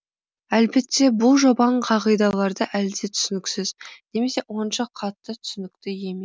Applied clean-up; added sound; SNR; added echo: none; none; none; none.